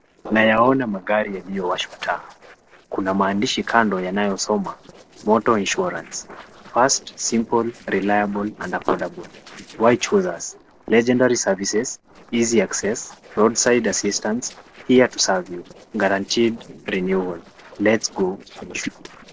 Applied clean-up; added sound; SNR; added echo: neural separator model SepFormer DNS4.